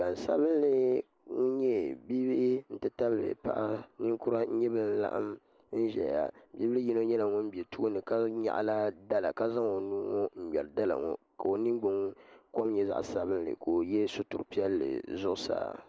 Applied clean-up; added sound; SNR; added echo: none; none; none; none.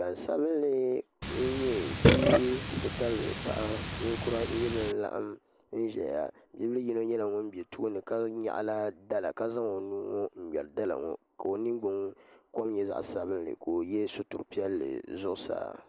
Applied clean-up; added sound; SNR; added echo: none; Burping, eructation; -3 dB; none.